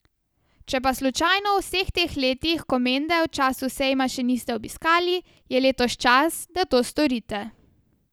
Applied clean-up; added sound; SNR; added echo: none; none; none; none.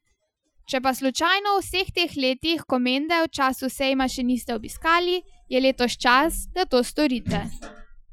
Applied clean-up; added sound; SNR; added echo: classical method Wiener filter.